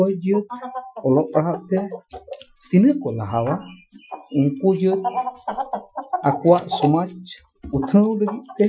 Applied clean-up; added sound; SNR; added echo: classical method Wiener filter.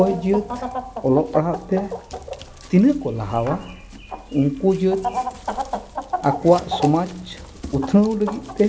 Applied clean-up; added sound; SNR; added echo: none; Chicken, rooster; 9 dB; none.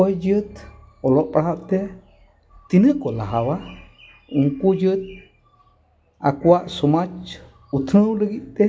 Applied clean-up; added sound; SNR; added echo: none; none; none; none.